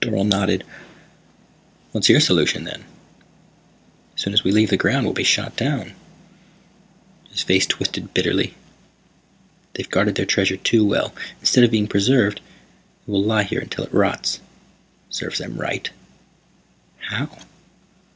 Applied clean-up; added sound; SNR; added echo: none; none; none; none.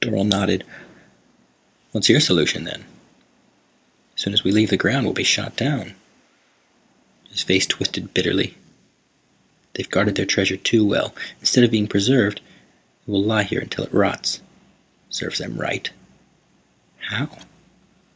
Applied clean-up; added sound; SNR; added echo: neural mask model Resemble Enhance denoiser.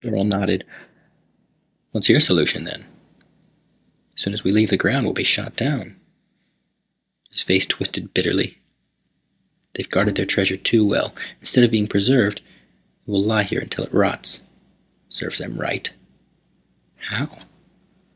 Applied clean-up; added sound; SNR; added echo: neural mask model DeepFilterNet 3.